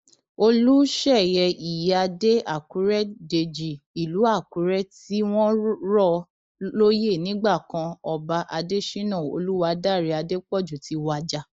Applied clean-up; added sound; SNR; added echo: neural mask model Resemble Enhance denoiser.